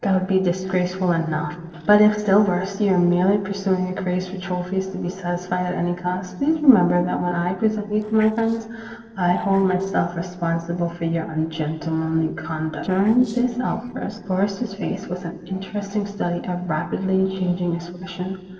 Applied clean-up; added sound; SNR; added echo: neural separator model SepFormer DNS4.